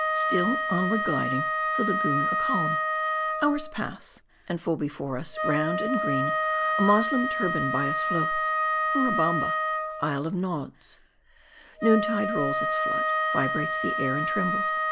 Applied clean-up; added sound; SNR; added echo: none; Wind instrument, woodwind instrument; -1 dB; none.